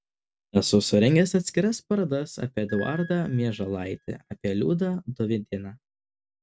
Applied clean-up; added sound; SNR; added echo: none; Piano; 19 dB; none.